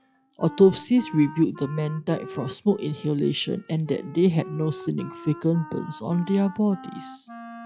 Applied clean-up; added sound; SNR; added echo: classical method log-MMSE.